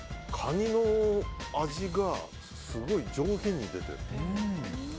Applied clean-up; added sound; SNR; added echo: none; none; none; none.